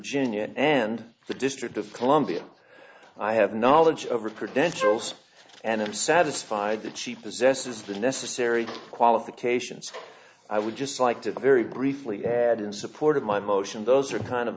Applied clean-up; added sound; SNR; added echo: none; Wind instrument, woodwind instrument; 2 dB; none.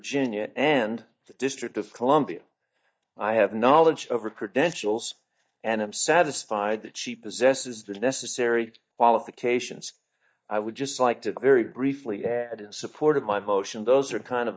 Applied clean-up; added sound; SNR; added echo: neural mask model DeepFilterNet 3.